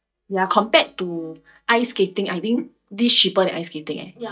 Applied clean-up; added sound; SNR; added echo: neural mask model DeepFilterNet 3.